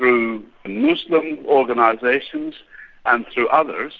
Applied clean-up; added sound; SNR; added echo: none; none; none; none.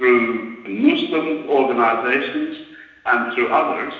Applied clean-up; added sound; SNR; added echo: none; none; none; reverberation time 1.0 s.